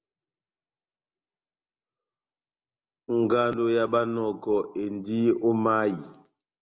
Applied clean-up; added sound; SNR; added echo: none; none; none; none.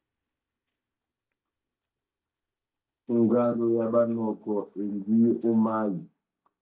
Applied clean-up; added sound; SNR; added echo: neural mask model DeepFilterNet 3.